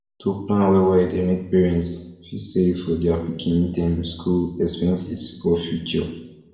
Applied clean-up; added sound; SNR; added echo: none; none; none; reverberation time 0.8 s.